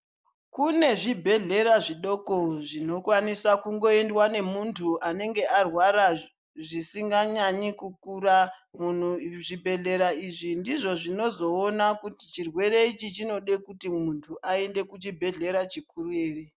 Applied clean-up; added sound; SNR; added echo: neural mask model Resemble Enhance denoiser.